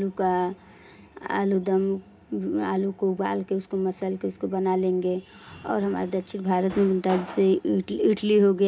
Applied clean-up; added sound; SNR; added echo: none; Drawer open or close; 16 dB; reverberation time 0.3 s.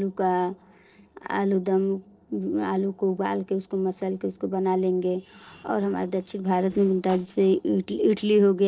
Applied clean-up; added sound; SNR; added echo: neural separator model SepFormer DNS4.